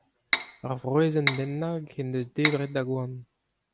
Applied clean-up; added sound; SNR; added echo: none; Cutlery, silverware; -1 dB; none.